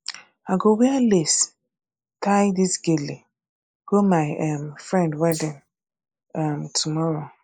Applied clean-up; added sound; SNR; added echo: neural mask model Resemble Enhance denoiser.